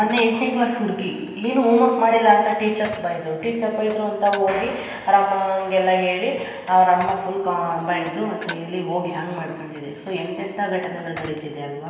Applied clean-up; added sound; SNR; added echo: none; Dishes, pots, and pans; 20 dB; reverberation time 1.4 s.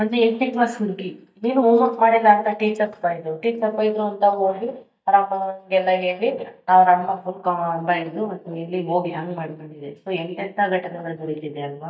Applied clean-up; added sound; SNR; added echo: neural mask model DeepFilterNet 3.